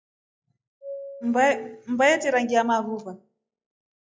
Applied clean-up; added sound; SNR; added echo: classical method log-MMSE.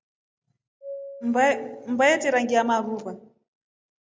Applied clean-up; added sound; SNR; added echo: none; Doorbell; 16 dB; none.